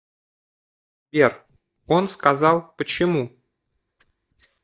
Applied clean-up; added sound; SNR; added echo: neural mask model DeepFilterNet 3.